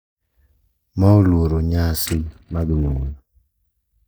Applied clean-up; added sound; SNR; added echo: neural mask model DeepFilterNet 3.